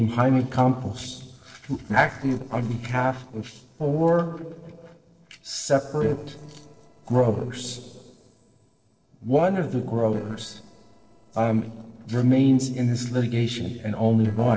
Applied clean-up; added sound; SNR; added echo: neural separator model SepFormer DNS4.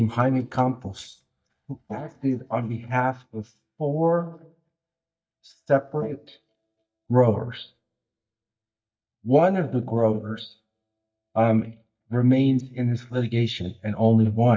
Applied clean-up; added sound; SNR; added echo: neural mask model DeepFilterNet 3.